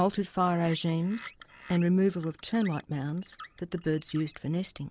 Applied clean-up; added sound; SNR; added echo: neural mask model Resemble Enhance denoiser.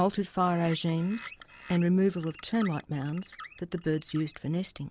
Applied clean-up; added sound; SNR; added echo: none; Bird; 19 dB; none.